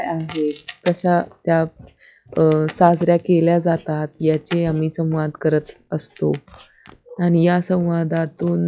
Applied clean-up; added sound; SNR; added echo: classical method log-MMSE.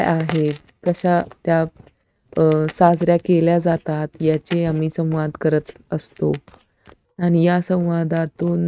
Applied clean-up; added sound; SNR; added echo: neural mask model RNNoise.